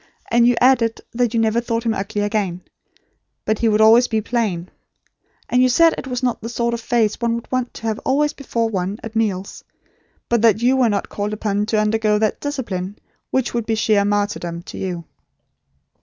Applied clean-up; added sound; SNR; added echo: none; none; none; none.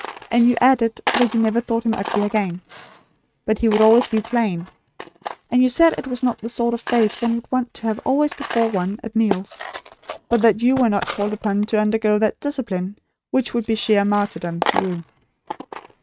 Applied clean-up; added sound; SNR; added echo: neural mask model RNNoise.